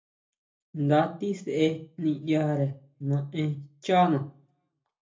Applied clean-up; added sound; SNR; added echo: none; none; none; reverberation time 0.3 s.